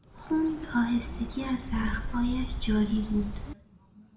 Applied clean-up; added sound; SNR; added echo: none; Bird; 5 dB; reverberation time 0.7 s.